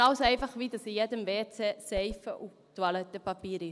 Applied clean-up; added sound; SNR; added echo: none; Whoosh, swoosh, swish; 13 dB; none.